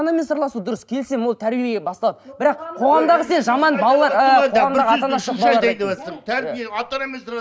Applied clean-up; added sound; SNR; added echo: none; none; none; none.